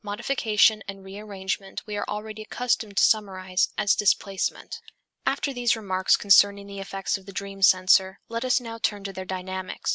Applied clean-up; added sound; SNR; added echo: none; none; none; none.